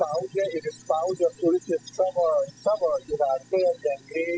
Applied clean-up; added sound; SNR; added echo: classical method spectral subtraction.